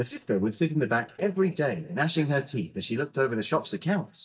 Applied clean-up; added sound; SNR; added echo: neural mask model DeepFilterNet 3.